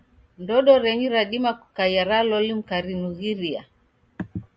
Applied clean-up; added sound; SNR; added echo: none; none; none; none.